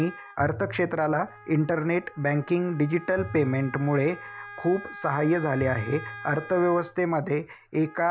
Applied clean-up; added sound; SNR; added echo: none; Bowed string instrument + Wind instrument, woodwind instrument; 15 dB; none.